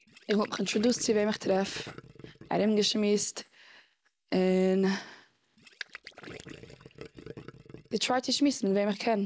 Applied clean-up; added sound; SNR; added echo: none; Gurgling; 17 dB; none.